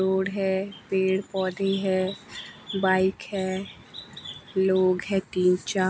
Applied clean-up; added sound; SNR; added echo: none; none; none; none.